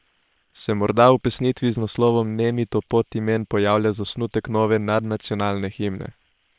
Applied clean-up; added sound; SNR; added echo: neural separator model SepFormer WHAM!.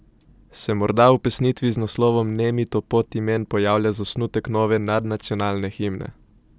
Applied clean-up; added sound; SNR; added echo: none; none; none; none.